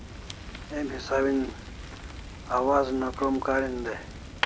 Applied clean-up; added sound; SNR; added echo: none; Fire; 9 dB; none.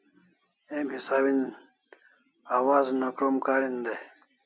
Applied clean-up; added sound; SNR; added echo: none; none; none; none.